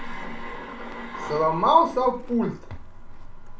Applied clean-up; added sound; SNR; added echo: none; Livestock, farm animals, working animals; 12 dB; reverberation time 0.3 s.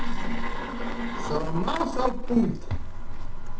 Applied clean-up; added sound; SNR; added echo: neural separator model SepFormer DNS4.